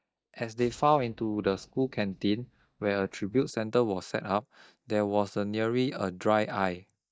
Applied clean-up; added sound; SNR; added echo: neural mask model DeepFilterNet 3.